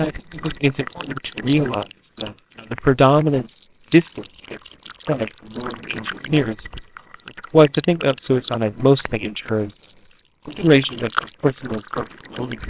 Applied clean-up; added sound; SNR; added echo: neural separator model SepFormer WHAMR!.